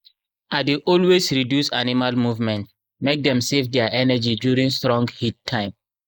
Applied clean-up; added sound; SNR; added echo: neural mask model Resemble Enhance denoiser.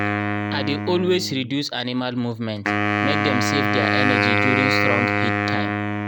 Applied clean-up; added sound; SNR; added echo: none; Wind instrument, woodwind instrument; -3 dB; none.